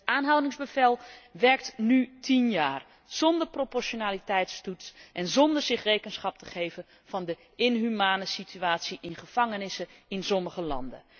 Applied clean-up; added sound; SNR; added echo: none; none; none; none.